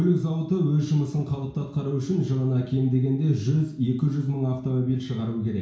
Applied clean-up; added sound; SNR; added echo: none; none; none; reverberation time 0.6 s.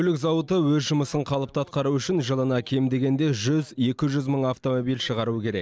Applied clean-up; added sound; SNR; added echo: none; none; none; none.